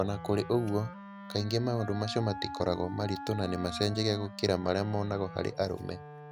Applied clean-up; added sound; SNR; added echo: none; Wind instrument, woodwind instrument; 12 dB; none.